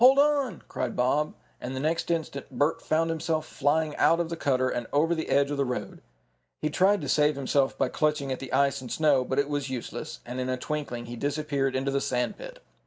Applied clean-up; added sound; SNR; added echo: none; none; none; none.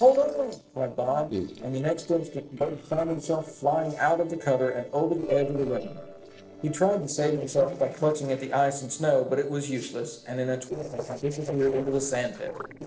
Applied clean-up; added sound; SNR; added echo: neural separator model SepFormer DNS4.